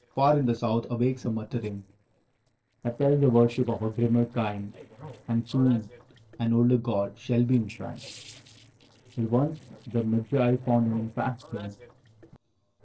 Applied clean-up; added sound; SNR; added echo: neural separator model SepFormer DNS4.